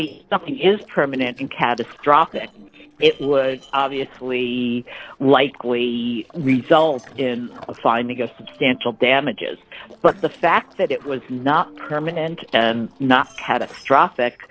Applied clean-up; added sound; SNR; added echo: neural separator model SepFormer DNS4.